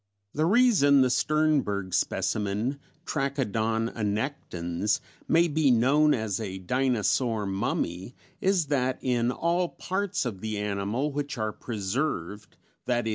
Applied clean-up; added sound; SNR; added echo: none; none; none; none.